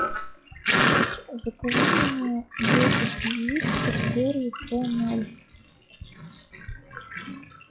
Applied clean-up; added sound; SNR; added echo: classical method log-MMSE.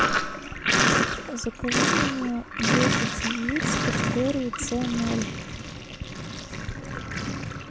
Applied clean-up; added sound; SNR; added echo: none; Sink (filling or washing); -4 dB; none.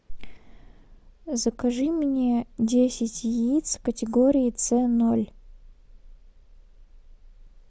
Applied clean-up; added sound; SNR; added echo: none; none; none; none.